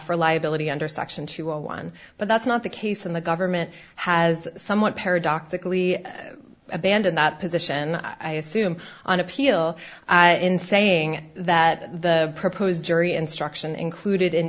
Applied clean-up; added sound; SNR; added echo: none; none; none; none.